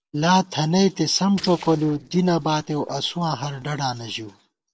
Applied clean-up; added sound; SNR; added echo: neural separator model SepFormer DNS4.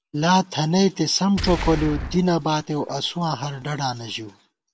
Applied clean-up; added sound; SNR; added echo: none; Boom; 10 dB; none.